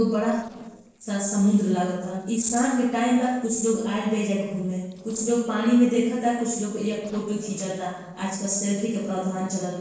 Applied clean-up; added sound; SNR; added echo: neural separator model SepFormer DNS4.